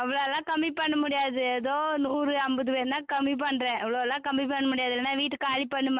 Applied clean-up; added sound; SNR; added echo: none; none; none; none.